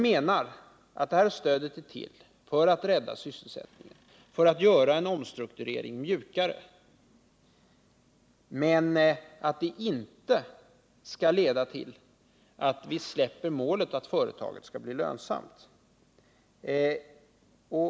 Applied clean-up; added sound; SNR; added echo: none; none; none; none.